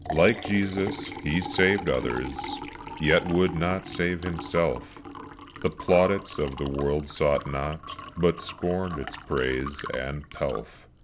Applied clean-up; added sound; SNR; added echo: none; Liquid; 11 dB; none.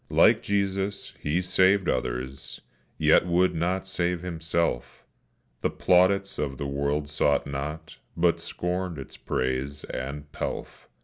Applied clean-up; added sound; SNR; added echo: none; none; none; none.